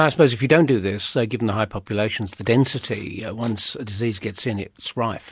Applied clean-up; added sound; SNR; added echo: none; none; none; none.